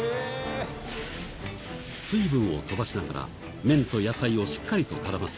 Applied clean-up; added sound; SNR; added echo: none; none; none; none.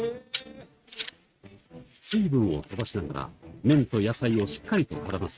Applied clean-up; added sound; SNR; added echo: neural mask model RNNoise.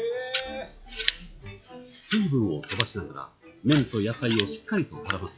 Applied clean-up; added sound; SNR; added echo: classical method log-MMSE.